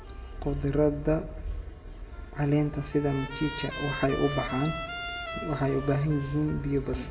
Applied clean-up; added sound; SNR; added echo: none; Trumpet; 12 dB; reverberation time 1.1 s.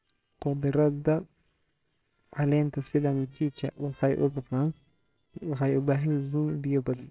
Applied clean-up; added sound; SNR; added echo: neural separator model SepFormer WHAMR!.